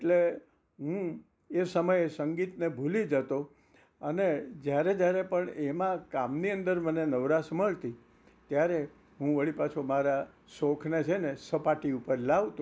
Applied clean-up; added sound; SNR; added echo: none; none; none; none.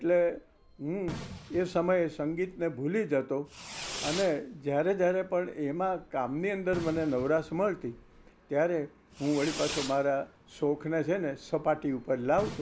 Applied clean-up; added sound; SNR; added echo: none; Fireworks; 14 dB; none.